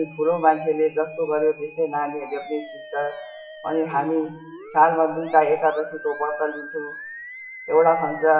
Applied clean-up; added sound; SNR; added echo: classical method WPE with log-MMSE.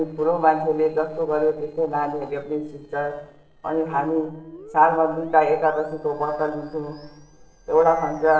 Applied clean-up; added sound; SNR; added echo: neural separator model SepFormer DNS4.